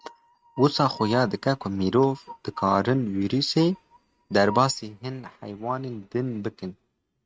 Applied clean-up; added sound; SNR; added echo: neural mask model RNNoise.